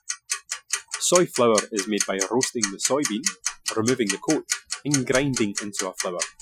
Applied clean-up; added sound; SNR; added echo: classical method Wiener filter.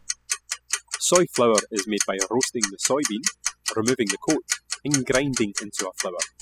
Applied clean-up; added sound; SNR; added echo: classical method spectral subtraction.